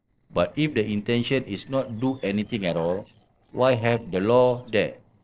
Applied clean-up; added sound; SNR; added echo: neural separator model SepFormer DNS4.